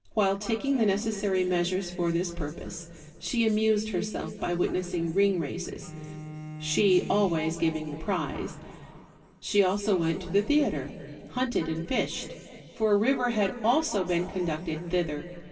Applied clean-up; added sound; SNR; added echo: none; Bowed string instrument; 14 dB; reverberation time 3.0 s.